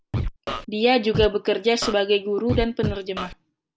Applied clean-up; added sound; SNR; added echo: none; Scratching (performance technique); 8 dB; none.